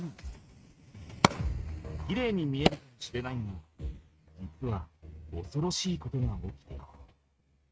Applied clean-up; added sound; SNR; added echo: neural mask model RNNoise.